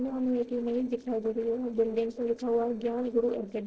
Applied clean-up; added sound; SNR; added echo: neural separator model SepFormer DNS4.